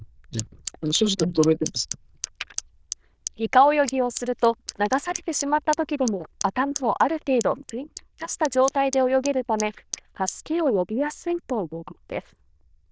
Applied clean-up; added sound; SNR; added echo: neural diffusion model UNIVERSE++.